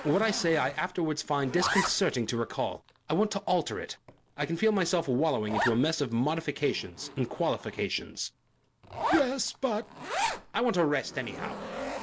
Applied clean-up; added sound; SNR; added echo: none; Zipper (clothing); 8 dB; none.